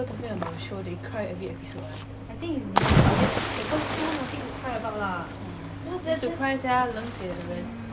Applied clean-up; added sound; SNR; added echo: none; Cricket / Waves, surf; -2 dB; none.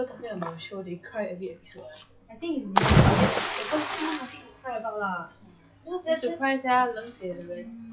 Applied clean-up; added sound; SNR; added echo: classical method log-MMSE.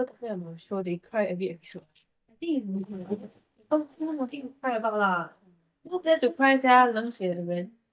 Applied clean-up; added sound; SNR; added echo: neural mask model DeepFilterNet 3.